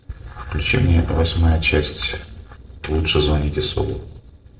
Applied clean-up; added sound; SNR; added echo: neural separator model SepFormer DNS4.